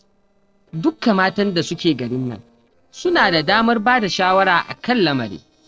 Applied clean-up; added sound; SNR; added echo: neural separator model SepFormer DNS4.